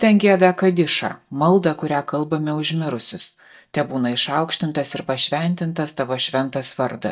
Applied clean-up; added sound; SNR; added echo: neural mask model DeepFilterNet 3.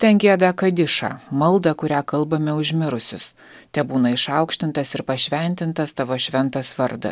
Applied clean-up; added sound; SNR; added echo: none; none; none; none.